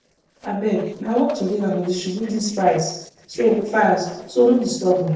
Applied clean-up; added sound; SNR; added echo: neural separator model SepFormer DNS4.